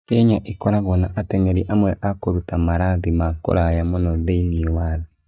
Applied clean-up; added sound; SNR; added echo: neural mask model DeepFilterNet 3.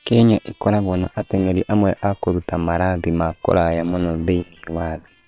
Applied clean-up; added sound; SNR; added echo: neural separator model SepFormer WHAM!.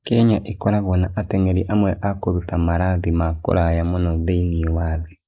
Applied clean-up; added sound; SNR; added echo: neural mask model Resemble Enhance denoiser.